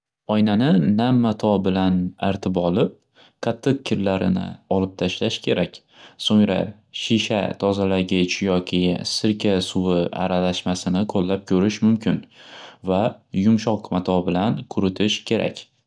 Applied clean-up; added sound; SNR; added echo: none; none; none; none.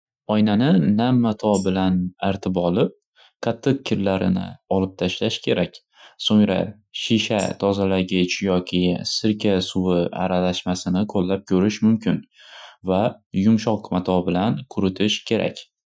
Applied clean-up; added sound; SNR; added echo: classical method Wiener filter.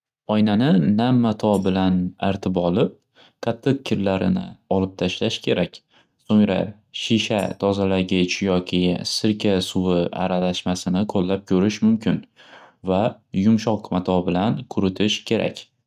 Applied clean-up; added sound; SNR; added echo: neural mask model RNNoise.